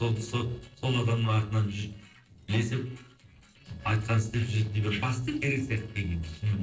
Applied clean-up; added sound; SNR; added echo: neural separator model SepFormer DNS4.